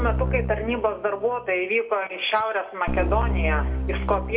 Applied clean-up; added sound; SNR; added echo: none; Keyboard (musical); 2 dB; reverberation time 1.9 s.